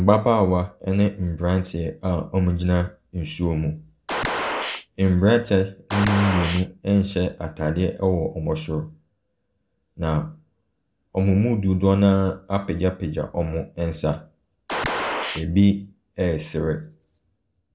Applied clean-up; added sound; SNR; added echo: none; Gunshot, gunfire; 4 dB; none.